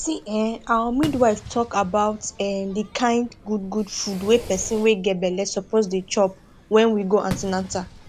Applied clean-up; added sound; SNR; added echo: none; Fireworks; 17 dB; none.